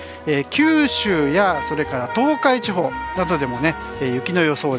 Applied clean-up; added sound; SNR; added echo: none; Wind instrument, woodwind instrument; 12 dB; none.